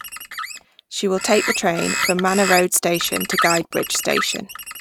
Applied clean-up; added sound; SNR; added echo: none; Bird; 5 dB; none.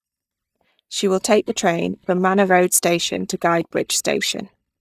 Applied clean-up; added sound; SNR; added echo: neural mask model DeepFilterNet 3.